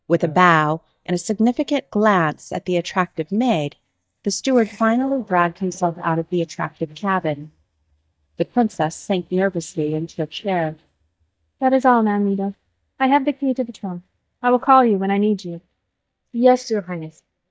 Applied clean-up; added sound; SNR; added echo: neural mask model DeepFilterNet 3.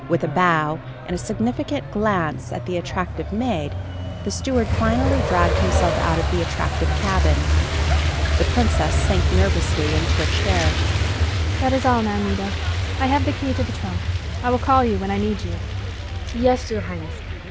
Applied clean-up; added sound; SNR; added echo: none; Truck; -2 dB; none.